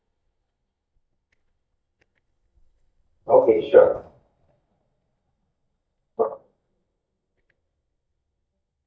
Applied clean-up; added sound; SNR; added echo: neural mask model DeepFilterNet 3.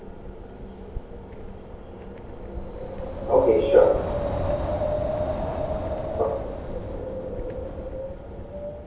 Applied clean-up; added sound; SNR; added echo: none; Wind; 1 dB; reverberation time 1.0 s.